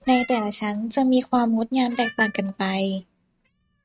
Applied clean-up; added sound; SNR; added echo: neural mask model RNNoise.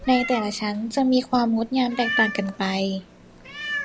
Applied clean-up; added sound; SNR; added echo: none; Meow; 8 dB; none.